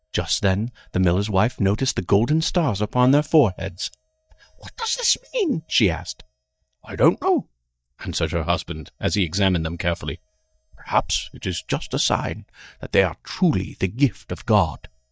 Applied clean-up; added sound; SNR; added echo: neural mask model DeepFilterNet 3.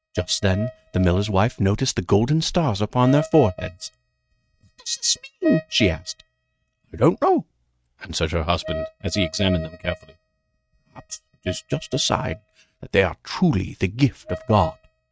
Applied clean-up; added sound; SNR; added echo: neural mask model RNNoise.